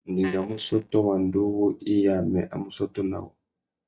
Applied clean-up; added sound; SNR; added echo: neural mask model DeepFilterNet 3.